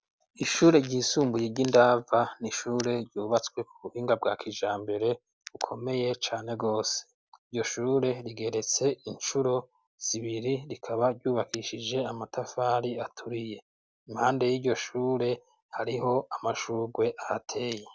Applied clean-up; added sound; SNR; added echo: none; none; none; none.